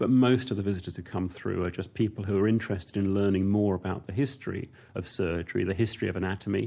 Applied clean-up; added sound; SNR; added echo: none; none; none; none.